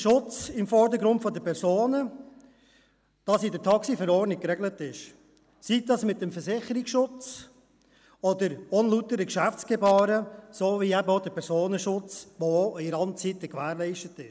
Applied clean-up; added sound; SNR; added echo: none; none; none; none.